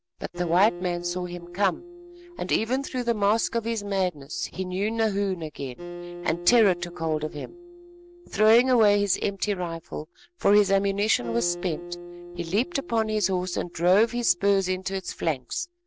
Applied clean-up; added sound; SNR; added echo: none; Acoustic guitar; 16 dB; none.